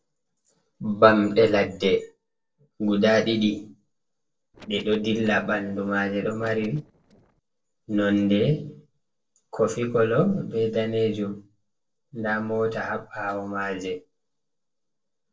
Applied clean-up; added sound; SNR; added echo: neural separator model SepFormer DNS4.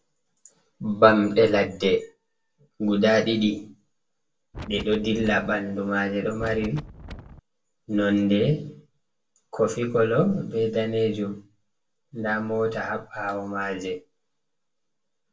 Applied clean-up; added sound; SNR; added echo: none; Wind; 13 dB; reverberation time 0.1 s.